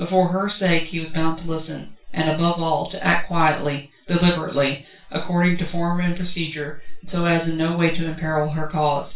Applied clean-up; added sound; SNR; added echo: none; none; none; reverberation time 0.3 s.